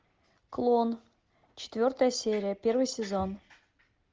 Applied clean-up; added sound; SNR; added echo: none; none; none; none.